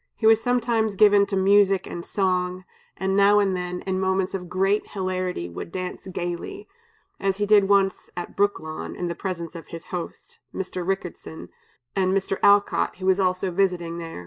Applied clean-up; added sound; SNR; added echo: neural mask model Resemble Enhance denoiser.